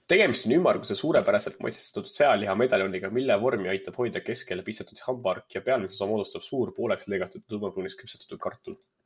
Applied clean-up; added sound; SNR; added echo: none; Crushing; 20 dB; none.